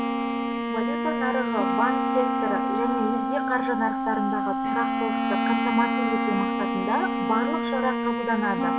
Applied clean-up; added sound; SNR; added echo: none; Bowed string instrument + Wind instrument, woodwind instrument; -3 dB; none.